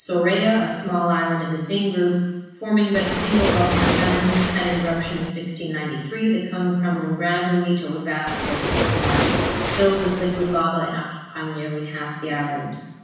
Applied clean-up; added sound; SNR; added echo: none; Waves, surf; 0 dB; reverberation time 1.1 s.